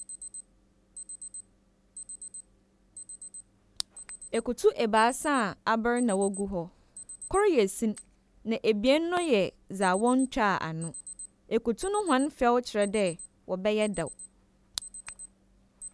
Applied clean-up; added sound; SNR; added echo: none; Alarm; 16 dB; none.